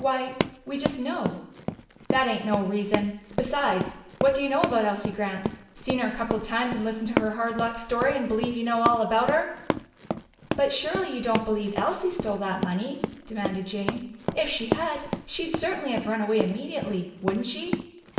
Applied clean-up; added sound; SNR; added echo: none; Run; 6 dB; reverberation time 0.8 s.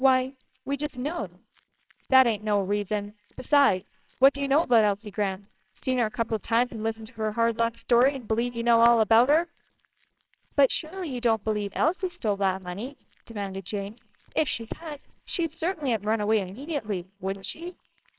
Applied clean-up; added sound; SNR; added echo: neural separator model SepFormer WHAMR!.